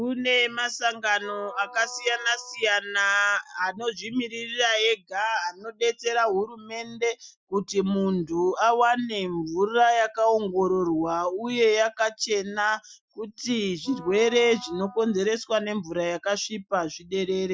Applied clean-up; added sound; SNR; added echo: classical method Wiener filter.